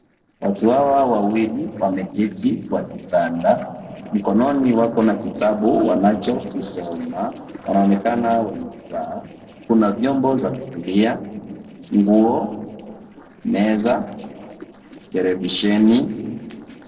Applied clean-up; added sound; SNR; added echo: neural separator model SepFormer DNS4.